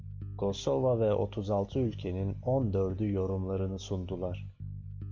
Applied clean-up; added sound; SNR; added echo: none; Bass guitar; 11 dB; none.